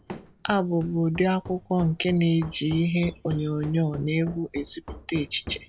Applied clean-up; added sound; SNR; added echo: none; Run; 16 dB; none.